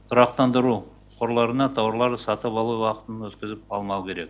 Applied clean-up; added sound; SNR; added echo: none; none; none; none.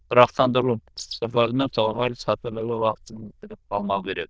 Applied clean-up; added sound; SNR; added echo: neural diffusion model UNIVERSE++.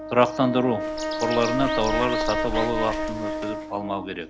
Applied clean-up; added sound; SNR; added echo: none; Bird + Brass instrument; 2 dB; none.